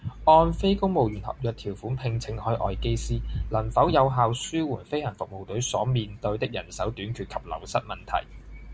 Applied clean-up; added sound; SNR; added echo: none; none; none; none.